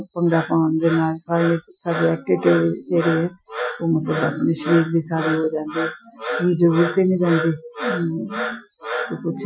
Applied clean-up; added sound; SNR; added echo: classical method Wiener filter.